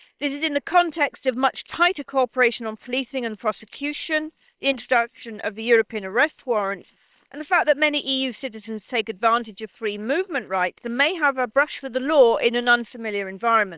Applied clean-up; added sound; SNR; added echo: neural separator model SepFormer WHAM!.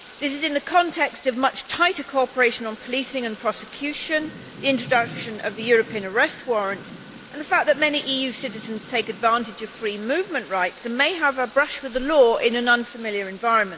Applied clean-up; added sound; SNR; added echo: none; Thunder / Rain; 19 dB; none.